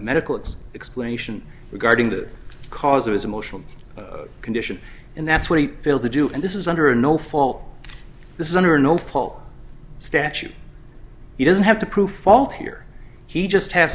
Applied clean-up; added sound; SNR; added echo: none; none; none; none.